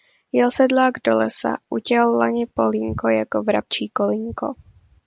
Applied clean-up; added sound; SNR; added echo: none; none; none; none.